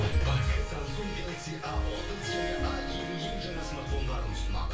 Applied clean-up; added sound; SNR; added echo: none; Harp; 8 dB; reverberation time 0.3 s.